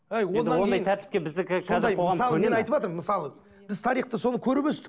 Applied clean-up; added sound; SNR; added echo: none; none; none; none.